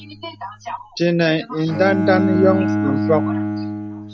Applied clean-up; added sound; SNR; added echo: none; Bowed string instrument; 2 dB; none.